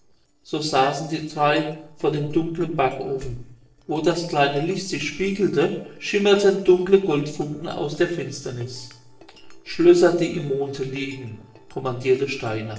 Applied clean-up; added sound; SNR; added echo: neural separator model SepFormer DNS4.